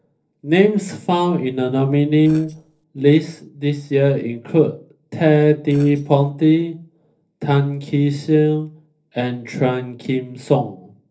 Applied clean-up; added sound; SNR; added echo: neural separator model SepFormer DNS4.